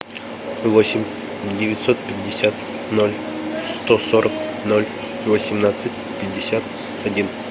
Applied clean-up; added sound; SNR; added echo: none; none; none; none.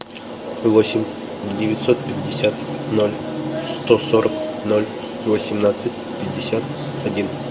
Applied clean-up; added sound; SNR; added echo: none; Bowed string instrument; 12 dB; reverberation time 0.5 s.